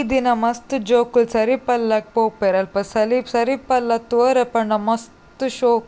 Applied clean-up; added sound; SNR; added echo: none; none; none; none.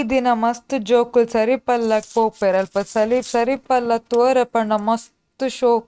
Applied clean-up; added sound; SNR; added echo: neural mask model RNNoise.